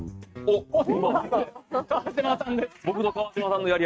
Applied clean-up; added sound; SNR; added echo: neural mask model RNNoise.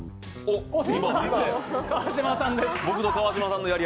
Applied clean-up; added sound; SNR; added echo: none; Guitar; 17 dB; none.